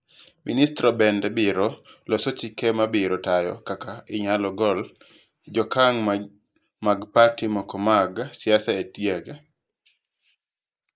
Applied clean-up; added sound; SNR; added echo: neural mask model Resemble Enhance denoiser.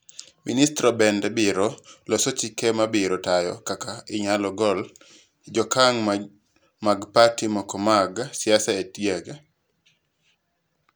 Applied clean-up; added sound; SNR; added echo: none; none; none; none.